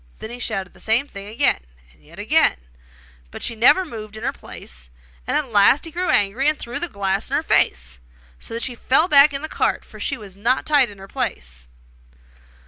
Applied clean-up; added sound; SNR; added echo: none; none; none; none.